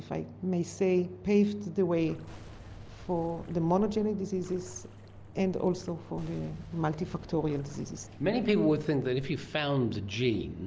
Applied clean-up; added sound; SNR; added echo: none; Splash, splatter + Boom; 18 dB; none.